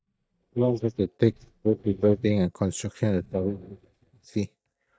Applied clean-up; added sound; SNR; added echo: neural mask model DeepFilterNet 3.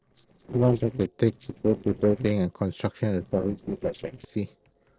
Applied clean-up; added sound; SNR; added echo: neural separator model SepFormer DNS4.